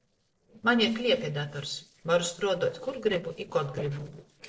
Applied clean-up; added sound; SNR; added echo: neural separator model SepFormer DNS4.